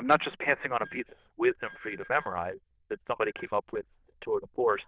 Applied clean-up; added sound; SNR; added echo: neural diffusion model UNIVERSE++.